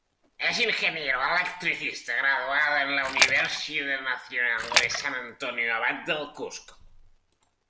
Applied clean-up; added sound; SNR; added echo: none; Splash, splatter; -1 dB; none.